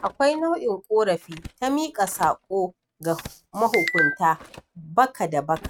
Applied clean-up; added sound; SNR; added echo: neural mask model RNNoise.